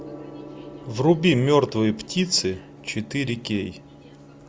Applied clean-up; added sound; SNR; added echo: none; Gong; 18 dB; none.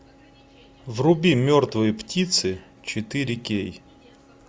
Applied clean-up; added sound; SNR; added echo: none; none; none; none.